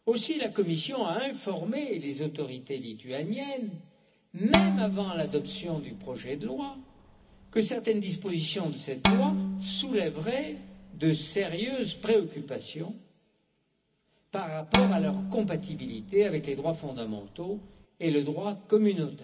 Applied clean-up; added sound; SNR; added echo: none; Bowed string instrument; 0 dB; reverberation time 0.4 s.